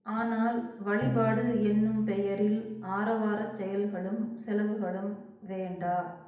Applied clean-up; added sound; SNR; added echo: none; Bowed string instrument; 10 dB; reverberation time 0.8 s.